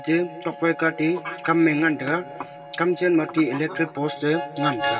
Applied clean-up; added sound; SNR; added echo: none; Harmonica; 11 dB; reverberation time 2.8 s.